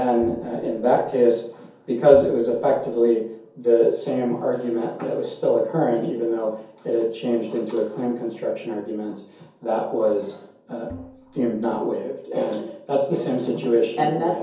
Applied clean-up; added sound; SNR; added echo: none; Bowed string instrument; 19 dB; reverberation time 0.6 s.